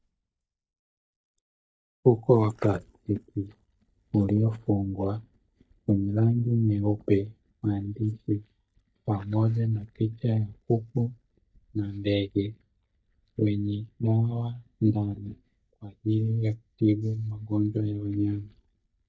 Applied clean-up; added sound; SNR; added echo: neural mask model DeepFilterNet 3.